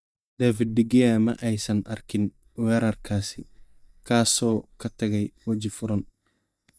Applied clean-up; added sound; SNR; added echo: neural mask model DeepFilterNet 3.